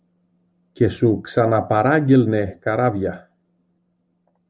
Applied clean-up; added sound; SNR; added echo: none; none; none; none.